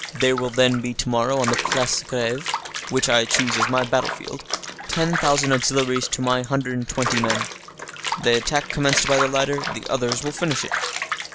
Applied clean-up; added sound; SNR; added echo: none; Bathtub (filling or washing) / Water; 5 dB; none.